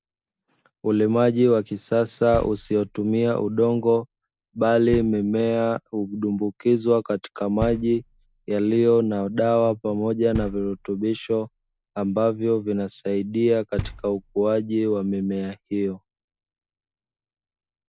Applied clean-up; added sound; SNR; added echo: none; Knock; 18 dB; none.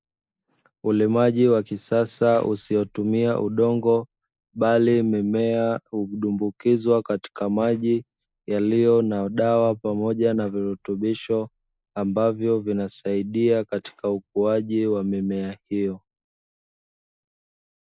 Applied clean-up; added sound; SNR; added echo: neural mask model Resemble Enhance denoiser.